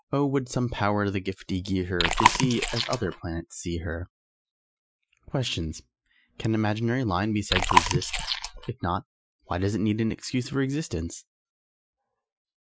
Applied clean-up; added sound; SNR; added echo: classical method Wiener filter.